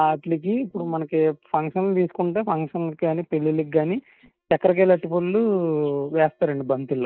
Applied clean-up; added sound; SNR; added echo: neural mask model DeepFilterNet 3.